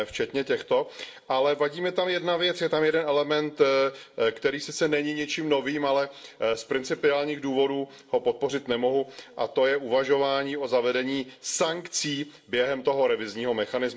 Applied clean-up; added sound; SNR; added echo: none; none; none; reverberation time 0.4 s.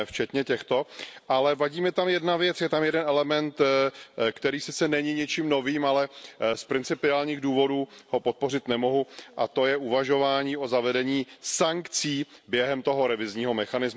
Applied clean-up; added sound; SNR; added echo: none; none; none; none.